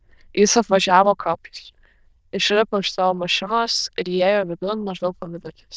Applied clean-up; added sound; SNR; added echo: neural diffusion model UNIVERSE++.